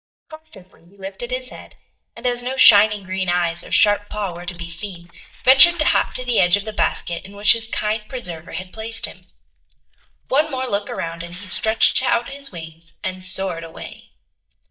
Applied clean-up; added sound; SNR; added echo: neural mask model DeepFilterNet 3.